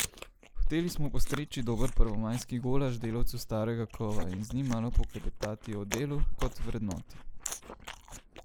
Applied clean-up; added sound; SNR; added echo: neural mask model Resemble Enhance denoiser.